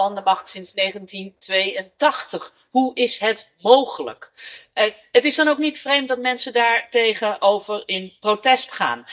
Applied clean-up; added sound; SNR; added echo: neural mask model DeepFilterNet 3.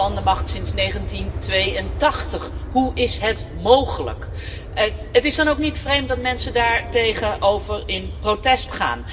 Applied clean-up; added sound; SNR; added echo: none; Aircraft; 7 dB; reverberation time 0.6 s.